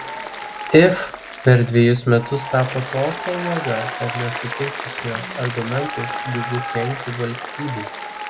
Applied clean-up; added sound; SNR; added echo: none; Applause; 8 dB; none.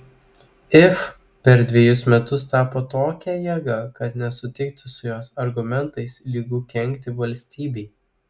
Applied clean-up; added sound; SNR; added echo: none; none; none; none.